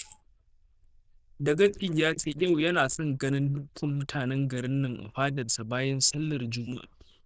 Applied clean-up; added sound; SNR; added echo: neural diffusion model UNIVERSE++.